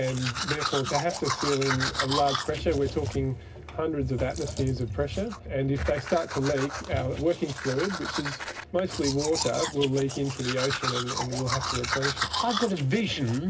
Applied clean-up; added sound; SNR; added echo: none; Domestic sounds, home sounds; 6 dB; reverberation time 0.4 s.